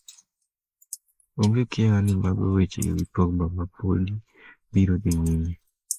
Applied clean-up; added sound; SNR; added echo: neural mask model Resemble Enhance denoiser.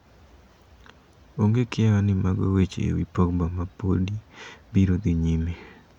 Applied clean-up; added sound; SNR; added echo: none; none; none; none.